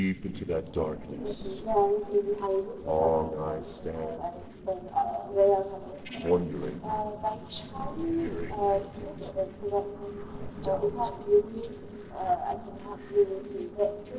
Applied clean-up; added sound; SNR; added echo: neural separator model SepFormer DNS4.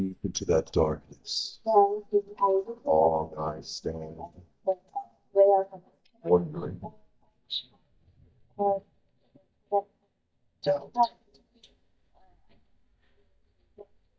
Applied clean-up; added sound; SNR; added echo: neural mask model DeepFilterNet 3.